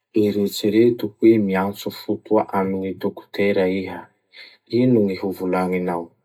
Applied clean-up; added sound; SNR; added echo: none; none; none; reverberation time 0.2 s.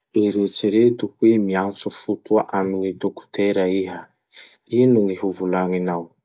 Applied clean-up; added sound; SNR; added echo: none; none; none; none.